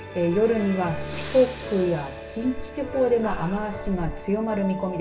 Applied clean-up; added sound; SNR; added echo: none; Breathing; 13 dB; reverberation time 0.6 s.